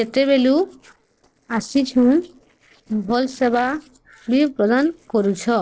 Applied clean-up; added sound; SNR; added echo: neural separator model SepFormer DNS4.